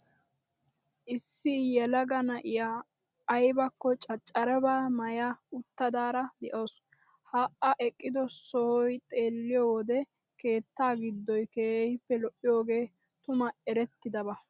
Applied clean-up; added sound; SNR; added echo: none; none; none; none.